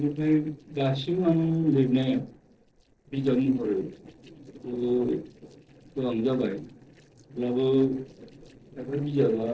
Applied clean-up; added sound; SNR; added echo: neural separator model SepFormer DNS4.